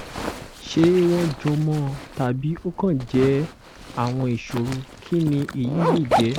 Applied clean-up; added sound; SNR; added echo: none; Zipper (clothing); 7 dB; none.